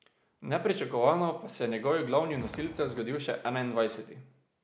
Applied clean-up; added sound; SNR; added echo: none; Walk, footsteps; 14 dB; none.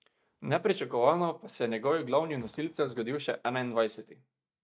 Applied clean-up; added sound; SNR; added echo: neural mask model DeepFilterNet 3.